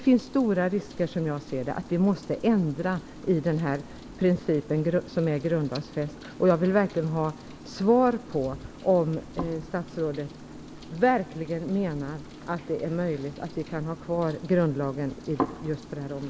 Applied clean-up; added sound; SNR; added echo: none; Rain; 17 dB; none.